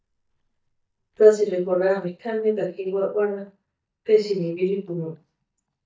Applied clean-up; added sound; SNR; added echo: neural mask model DeepFilterNet 3.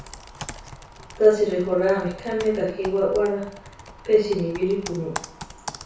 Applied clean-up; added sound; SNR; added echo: none; Computer keyboard; 15 dB; reverberation time 0.6 s.